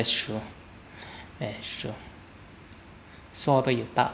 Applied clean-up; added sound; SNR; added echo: none; none; none; none.